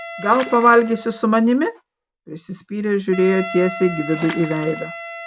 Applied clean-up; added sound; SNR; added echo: none; Water / Splash, splatter + Wind instrument, woodwind instrument; 13 dB; none.